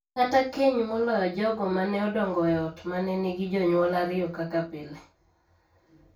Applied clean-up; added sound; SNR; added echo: none; none; none; reverberation time 0.2 s.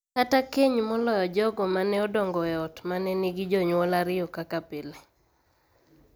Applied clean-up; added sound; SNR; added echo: none; none; none; none.